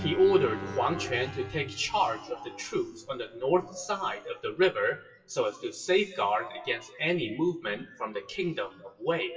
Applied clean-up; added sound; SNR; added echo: classical method WPE with log-MMSE.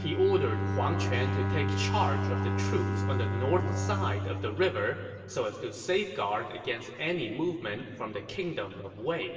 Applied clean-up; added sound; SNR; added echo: none; Bowed string instrument; 1 dB; reverberation time 2.5 s.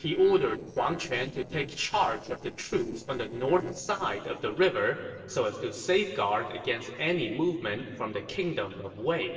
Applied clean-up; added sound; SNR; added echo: neural separator model SepFormer DNS4.